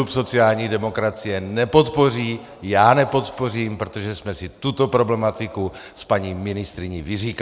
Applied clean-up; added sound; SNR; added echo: none; none; none; none.